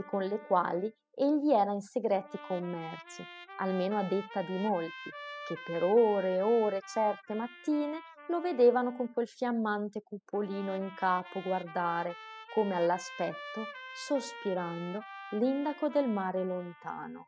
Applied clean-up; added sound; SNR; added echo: classical method spectral subtraction.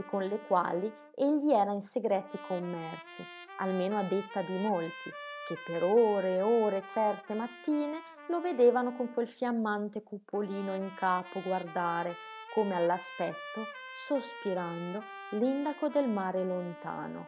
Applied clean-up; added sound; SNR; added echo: none; Trumpet; 15 dB; none.